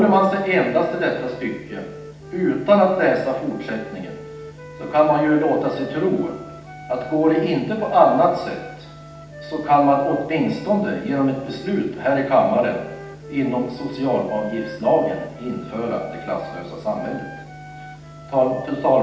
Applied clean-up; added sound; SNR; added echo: none; Wind instrument, woodwind instrument; 18 dB; reverberation time 0.8 s.